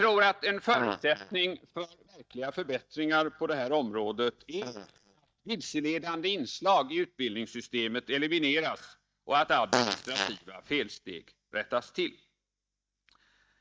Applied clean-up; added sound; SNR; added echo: neural mask model DeepFilterNet 3.